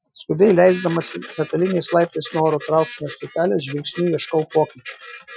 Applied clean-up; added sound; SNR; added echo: classical method Wiener filter.